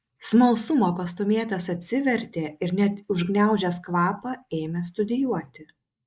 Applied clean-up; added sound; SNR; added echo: neural mask model Resemble Enhance denoiser.